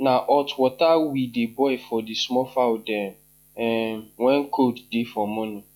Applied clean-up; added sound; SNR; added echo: classical method log-MMSE.